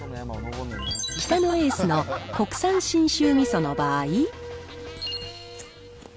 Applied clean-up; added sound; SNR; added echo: none; Piano; 13 dB; none.